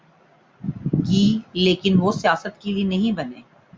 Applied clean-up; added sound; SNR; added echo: none; none; none; none.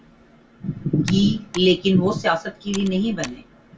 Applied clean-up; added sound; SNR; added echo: none; Computer keyboard; 20 dB; reverberation time 0.1 s.